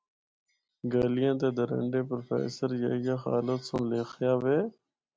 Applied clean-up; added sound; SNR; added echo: none; none; none; none.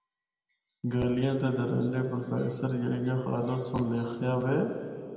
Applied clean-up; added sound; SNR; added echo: none; none; none; reverberation time 2.5 s.